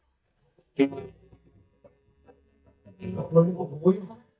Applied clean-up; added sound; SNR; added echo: neural mask model DeepFilterNet 3.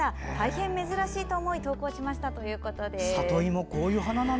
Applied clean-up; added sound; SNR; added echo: none; none; none; none.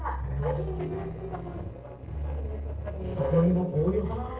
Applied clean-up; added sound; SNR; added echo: neural separator model SepFormer DNS4.